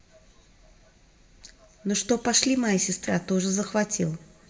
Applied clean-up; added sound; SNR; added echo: none; none; none; reverberation time 0.9 s.